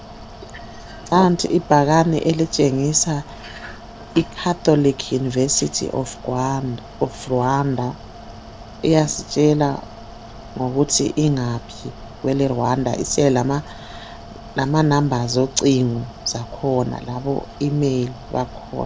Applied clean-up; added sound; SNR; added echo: none; Mechanical fan; 16 dB; none.